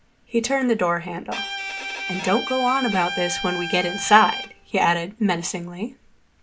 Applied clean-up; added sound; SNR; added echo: none; Bowed string instrument; 7 dB; none.